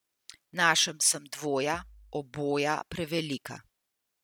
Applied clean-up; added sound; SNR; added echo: none; Bass drum; 20 dB; none.